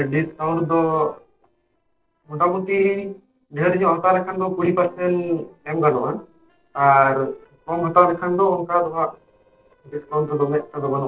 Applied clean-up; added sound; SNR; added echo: neural separator model SepFormer DNS4.